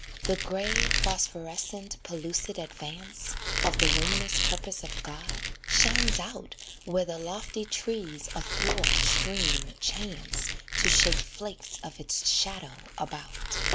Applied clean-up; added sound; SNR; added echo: none; Squeak; -2 dB; none.